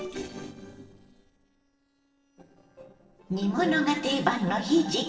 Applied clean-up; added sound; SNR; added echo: neural separator model SepFormer DNS4.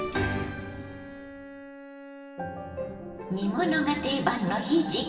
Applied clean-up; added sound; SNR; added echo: none; Bowed string instrument; 18 dB; reverberation time 2.4 s.